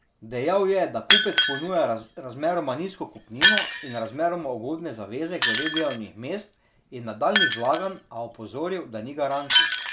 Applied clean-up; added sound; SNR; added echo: none; Shatter; 0 dB; none.